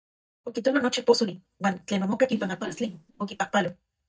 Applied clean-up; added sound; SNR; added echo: neural mask model DeepFilterNet 3.